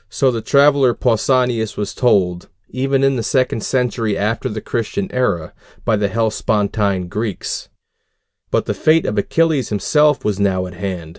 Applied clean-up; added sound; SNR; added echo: none; none; none; none.